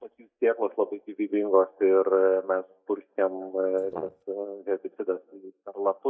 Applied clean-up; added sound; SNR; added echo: neural mask model DeepFilterNet 3.